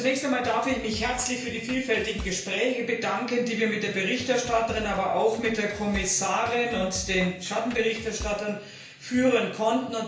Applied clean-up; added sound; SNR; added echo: none; Drum kit; 14 dB; reverberation time 0.5 s.